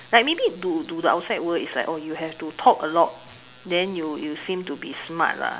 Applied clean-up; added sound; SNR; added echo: none; none; none; none.